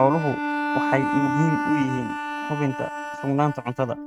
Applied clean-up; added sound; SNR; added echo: neural mask model RNNoise.